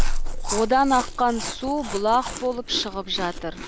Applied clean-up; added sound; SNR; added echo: none; Chewing, mastication; 2 dB; none.